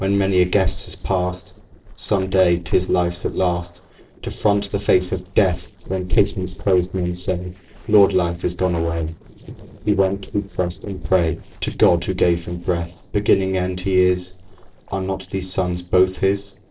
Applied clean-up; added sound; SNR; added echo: neural separator model SepFormer DNS4.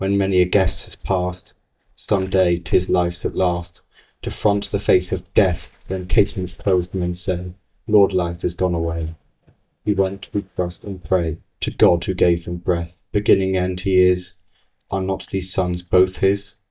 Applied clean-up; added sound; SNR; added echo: neural mask model DeepFilterNet 3.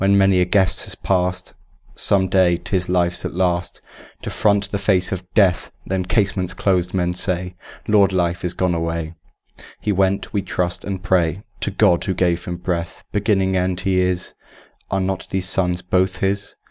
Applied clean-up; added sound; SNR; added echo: none; none; none; none.